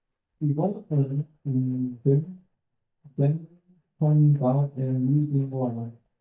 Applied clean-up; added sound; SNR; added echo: neural mask model DeepFilterNet 3.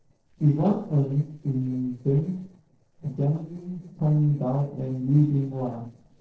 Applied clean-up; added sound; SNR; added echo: neural separator model SepFormer DNS4.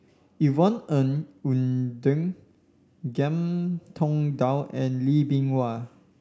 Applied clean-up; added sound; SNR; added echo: none; none; none; none.